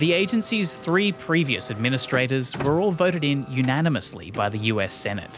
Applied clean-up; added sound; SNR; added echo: none; Car; 16 dB; none.